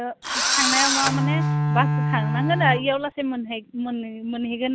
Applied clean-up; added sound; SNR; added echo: none; Engine / Drill + Bowed string instrument; -3 dB; none.